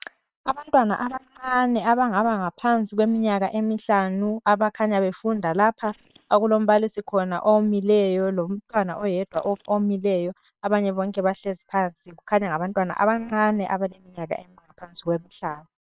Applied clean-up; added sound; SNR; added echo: neural separator model SepFormer WHAM!.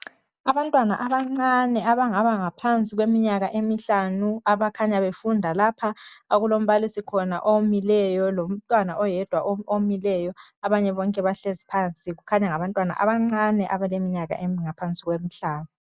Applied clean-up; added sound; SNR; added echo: none; none; none; none.